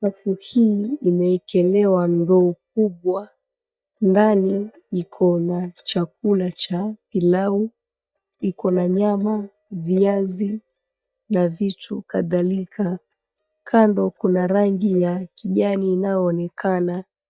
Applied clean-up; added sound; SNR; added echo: neural mask model DeepFilterNet 3.